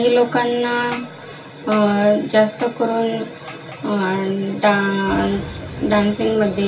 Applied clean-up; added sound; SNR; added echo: none; Boom; 18 dB; reverberation time 0.2 s.